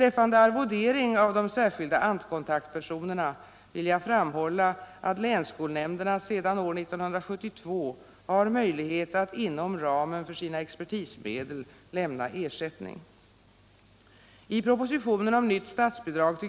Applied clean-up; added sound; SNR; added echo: none; none; none; none.